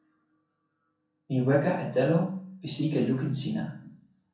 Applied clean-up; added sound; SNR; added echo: none; none; none; reverberation time 0.5 s.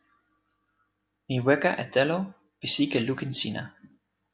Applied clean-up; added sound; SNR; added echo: none; none; none; none.